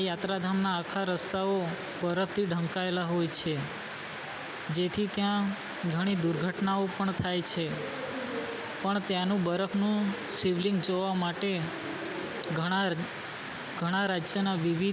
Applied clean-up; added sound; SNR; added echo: none; none; none; none.